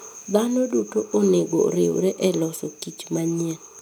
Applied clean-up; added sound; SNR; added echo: none; none; none; none.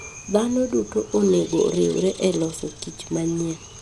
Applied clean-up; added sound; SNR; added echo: none; Bird; 19 dB; none.